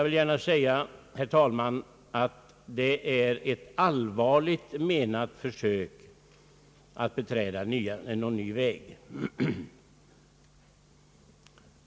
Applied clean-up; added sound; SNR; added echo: none; none; none; none.